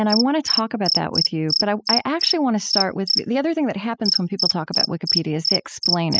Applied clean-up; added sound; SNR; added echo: classical method spectral subtraction.